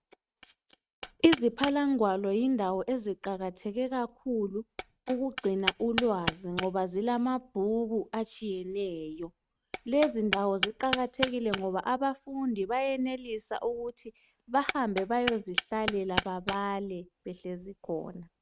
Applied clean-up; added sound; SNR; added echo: neural mask model RNNoise.